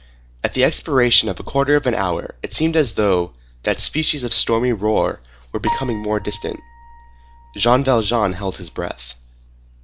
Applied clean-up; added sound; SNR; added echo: none; Piano; 14 dB; none.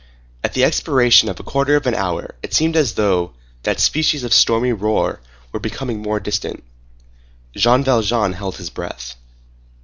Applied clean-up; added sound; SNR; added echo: none; none; none; none.